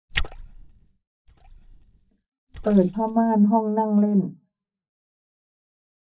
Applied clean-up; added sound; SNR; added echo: neural mask model DeepFilterNet 3.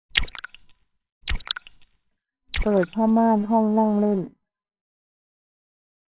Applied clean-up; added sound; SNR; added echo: neural separator model SepFormer WHAMR!.